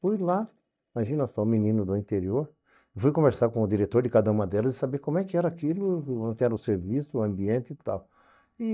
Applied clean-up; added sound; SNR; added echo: neural mask model DeepFilterNet 3.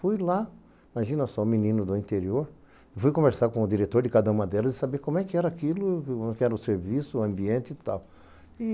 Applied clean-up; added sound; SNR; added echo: none; none; none; none.